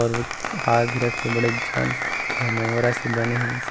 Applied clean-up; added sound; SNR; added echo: none; Applause; 3 dB; none.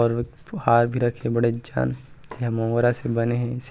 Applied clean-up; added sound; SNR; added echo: none; none; none; none.